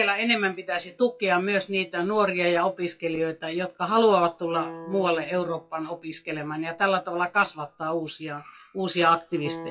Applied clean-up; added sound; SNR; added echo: classical method WPE with log-MMSE.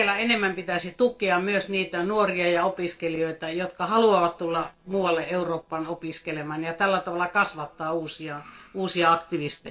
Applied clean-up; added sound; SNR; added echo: neural separator model SepFormer DNS4.